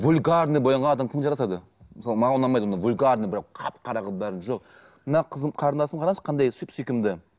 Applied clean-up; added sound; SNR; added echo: none; none; none; none.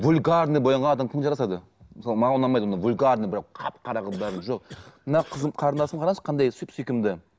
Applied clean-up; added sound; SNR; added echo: none; Cough; 20 dB; none.